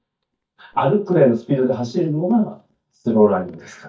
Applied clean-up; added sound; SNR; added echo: neural mask model DeepFilterNet 3.